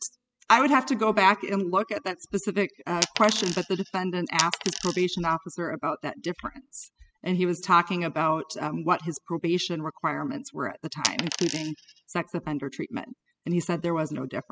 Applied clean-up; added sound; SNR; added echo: classical method spectral subtraction.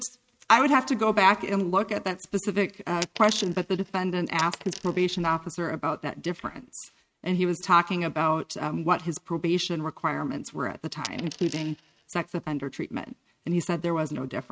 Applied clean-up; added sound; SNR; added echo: neural mask model RNNoise.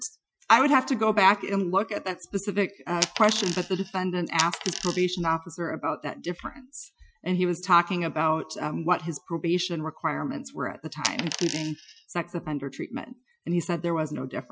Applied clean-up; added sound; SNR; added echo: classical method Wiener filter.